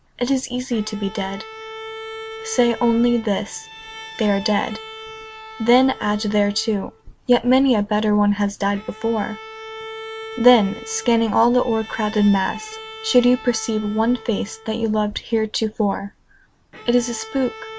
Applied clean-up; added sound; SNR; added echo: none; Bowed string instrument; 16 dB; none.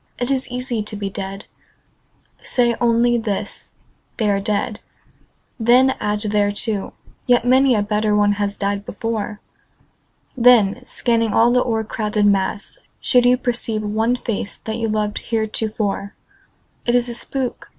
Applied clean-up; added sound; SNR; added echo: none; none; none; none.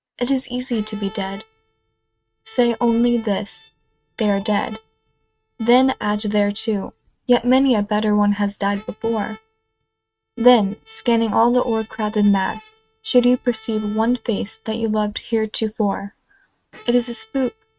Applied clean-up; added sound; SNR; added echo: neural mask model RNNoise.